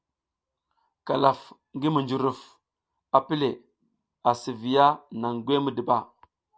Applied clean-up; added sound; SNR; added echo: none; none; none; none.